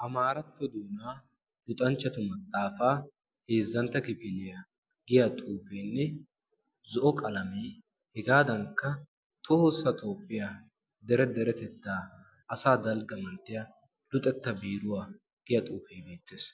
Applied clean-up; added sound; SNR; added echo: none; none; none; none.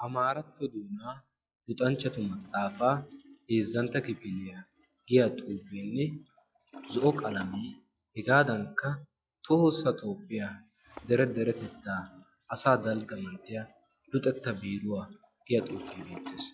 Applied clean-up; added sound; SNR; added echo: classical method log-MMSE.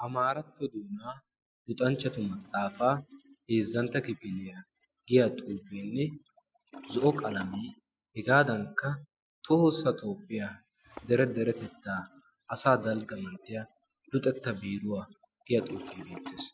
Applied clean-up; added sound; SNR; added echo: classical method spectral subtraction.